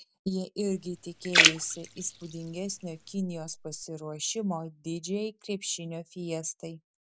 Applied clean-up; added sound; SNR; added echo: none; Splash, splatter; -5 dB; none.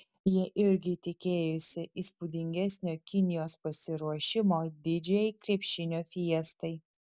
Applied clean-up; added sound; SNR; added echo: none; none; none; none.